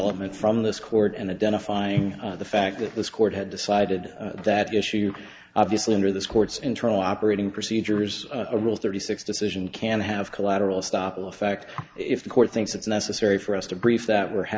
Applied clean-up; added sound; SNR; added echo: none; none; none; none.